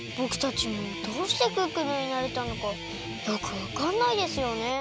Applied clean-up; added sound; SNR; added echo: none; Guitar; 8 dB; none.